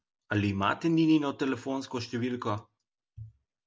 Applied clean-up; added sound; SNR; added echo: none; none; none; none.